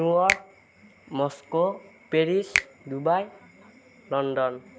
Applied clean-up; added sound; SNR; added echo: none; Finger snapping; 7 dB; none.